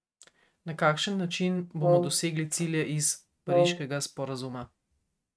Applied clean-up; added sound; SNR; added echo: neural mask model RNNoise.